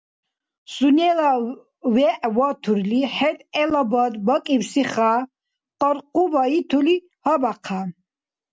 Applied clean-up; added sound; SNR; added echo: none; none; none; none.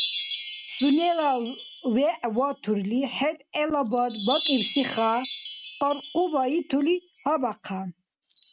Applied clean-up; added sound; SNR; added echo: none; Wind chime; -4 dB; none.